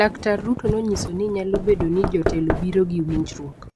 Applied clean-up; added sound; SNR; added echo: none; Wind + Knock / Wood; 6 dB; none.